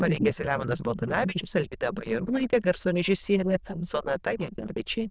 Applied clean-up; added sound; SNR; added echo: neural diffusion model UNIVERSE++.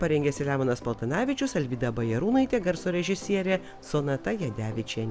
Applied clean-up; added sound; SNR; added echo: none; none; none; none.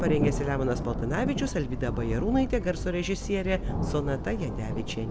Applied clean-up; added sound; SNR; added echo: none; Thunder; 2 dB; none.